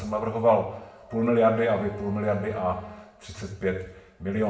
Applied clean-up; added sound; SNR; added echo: none; Wind instrument, woodwind instrument; 19 dB; reverberation time 0.7 s.